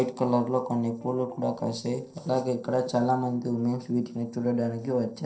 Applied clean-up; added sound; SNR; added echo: neural separator model SepFormer DNS4.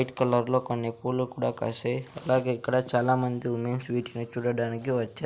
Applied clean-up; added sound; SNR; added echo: none; none; none; none.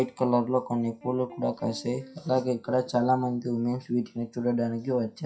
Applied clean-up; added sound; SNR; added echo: classical method WPE with log-MMSE.